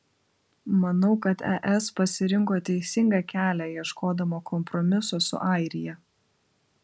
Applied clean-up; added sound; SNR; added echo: none; none; none; none.